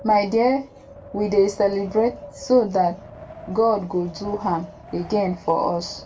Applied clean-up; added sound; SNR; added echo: none; Wind; 18 dB; reverberation time 0.2 s.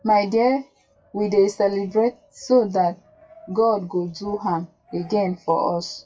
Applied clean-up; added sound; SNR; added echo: classical method WPE with log-MMSE.